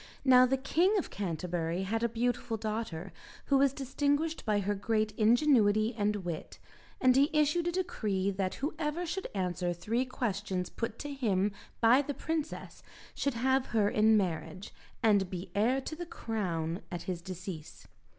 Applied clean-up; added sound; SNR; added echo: none; none; none; none.